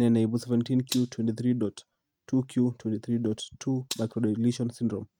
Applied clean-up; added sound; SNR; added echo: neural mask model RNNoise.